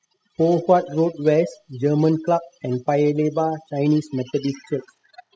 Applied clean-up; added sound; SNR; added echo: classical method spectral subtraction.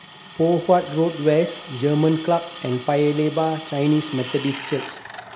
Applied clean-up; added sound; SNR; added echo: none; Drill; 13 dB; none.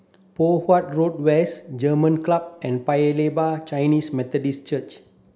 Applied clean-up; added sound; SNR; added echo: none; none; none; none.